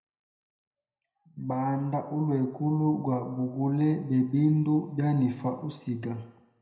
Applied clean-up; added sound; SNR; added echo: none; none; none; reverberation time 0.8 s.